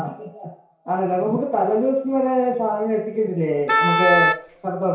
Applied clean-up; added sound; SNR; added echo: none; Wind instrument, woodwind instrument; -2 dB; reverberation time 0.6 s.